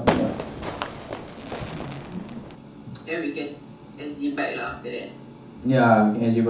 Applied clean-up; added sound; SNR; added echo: none; Fireworks; 4 dB; reverberation time 0.6 s.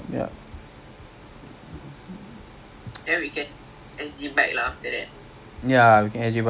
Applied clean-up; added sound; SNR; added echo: none; none; none; none.